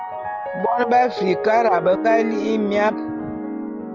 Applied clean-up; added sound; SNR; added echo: none; Piano; 5 dB; none.